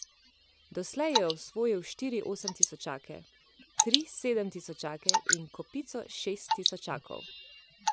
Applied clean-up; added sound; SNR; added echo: none; Drip / Water; -1 dB; none.